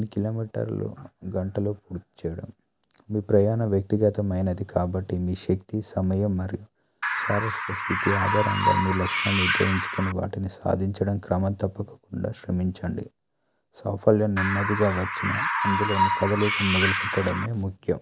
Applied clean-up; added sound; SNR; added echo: none; Bird; 0 dB; none.